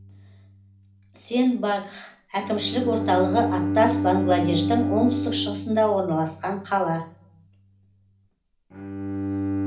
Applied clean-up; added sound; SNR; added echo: none; Bowed string instrument; 3 dB; reverberation time 0.4 s.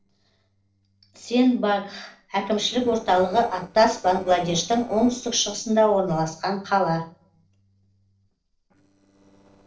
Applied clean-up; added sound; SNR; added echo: neural separator model SepFormer DNS4.